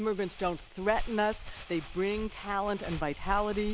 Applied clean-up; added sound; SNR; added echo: none; Crumpling, crinkling; 8 dB; none.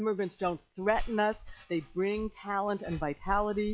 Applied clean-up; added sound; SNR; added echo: classical method log-MMSE.